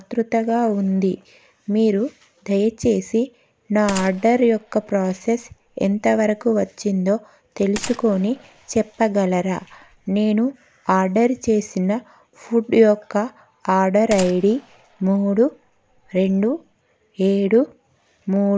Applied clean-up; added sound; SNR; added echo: none; Gunshot, gunfire; 19 dB; none.